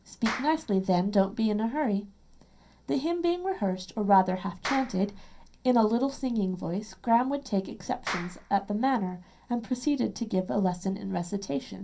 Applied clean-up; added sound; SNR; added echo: none; Clapping; 15 dB; reverberation time 0.3 s.